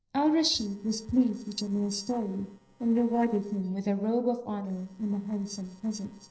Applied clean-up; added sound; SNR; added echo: neural separator model SepFormer DNS4.